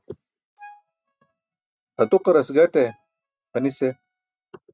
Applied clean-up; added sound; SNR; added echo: neural mask model RNNoise.